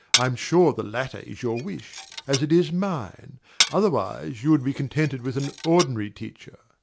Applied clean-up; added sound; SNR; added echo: none; Glass; 6 dB; none.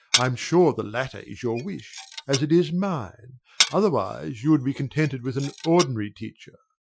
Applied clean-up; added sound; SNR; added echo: classical method Wiener filter.